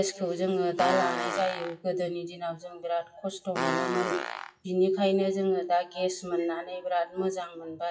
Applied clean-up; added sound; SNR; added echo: classical method WPE with log-MMSE.